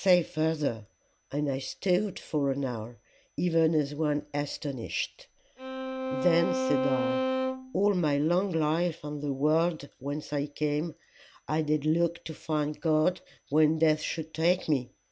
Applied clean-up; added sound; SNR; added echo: none; Bowed string instrument; 3 dB; none.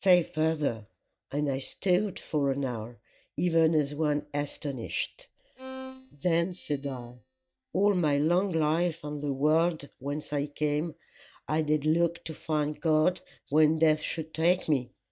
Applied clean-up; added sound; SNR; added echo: neural mask model DeepFilterNet 3.